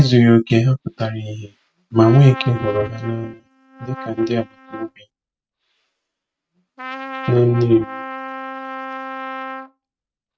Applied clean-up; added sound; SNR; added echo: neural mask model RNNoise.